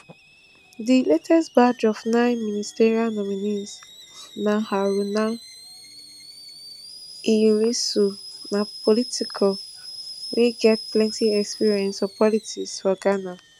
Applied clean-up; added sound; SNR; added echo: none; Boiling / Alarm; 17 dB; none.